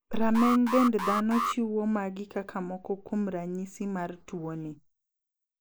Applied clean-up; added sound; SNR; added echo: neural mask model Resemble Enhance denoiser.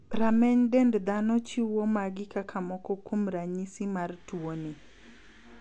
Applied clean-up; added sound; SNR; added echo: none; none; none; none.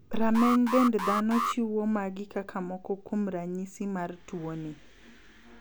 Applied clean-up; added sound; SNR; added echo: none; Alarm; 3 dB; none.